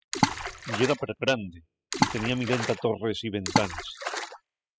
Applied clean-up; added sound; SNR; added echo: classical method spectral subtraction.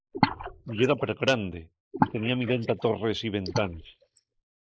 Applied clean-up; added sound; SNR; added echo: neural mask model Resemble Enhance denoiser.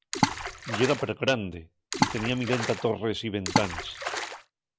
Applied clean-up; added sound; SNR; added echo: none; Water / Splash, splatter; 0 dB; none.